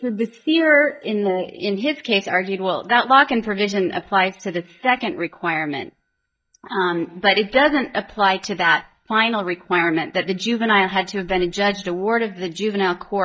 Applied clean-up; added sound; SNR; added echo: neural mask model DeepFilterNet 3.